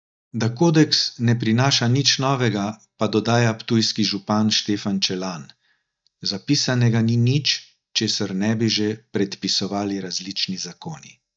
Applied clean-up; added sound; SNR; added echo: neural mask model DeepFilterNet 3.